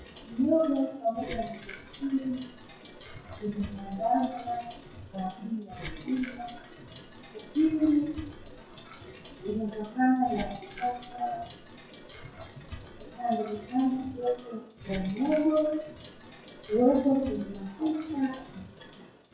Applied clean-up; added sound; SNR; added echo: classical method WPE with log-MMSE.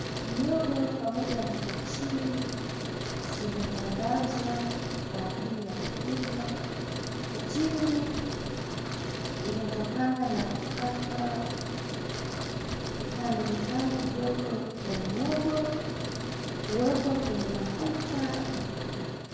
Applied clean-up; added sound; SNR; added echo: none; Truck; 1 dB; reverberation time 1.2 s.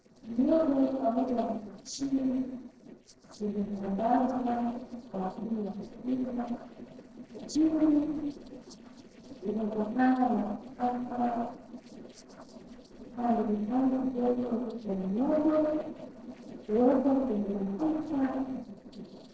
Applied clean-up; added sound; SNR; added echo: neural separator model SepFormer DNS4.